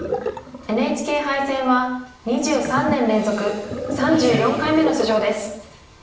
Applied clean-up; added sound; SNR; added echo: none; Sink (filling or washing); 10 dB; reverberation time 0.7 s.